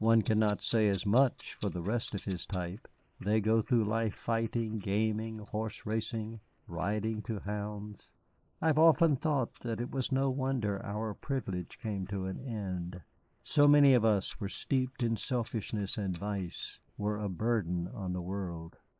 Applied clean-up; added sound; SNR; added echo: neural mask model Resemble Enhance denoiser.